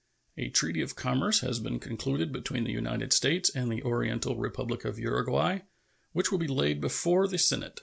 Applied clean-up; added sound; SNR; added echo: none; none; none; none.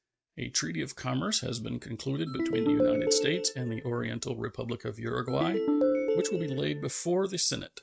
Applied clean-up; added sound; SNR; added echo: neural mask model RNNoise.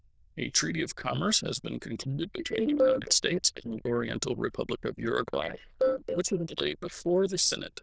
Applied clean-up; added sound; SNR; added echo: neural diffusion model UNIVERSE++.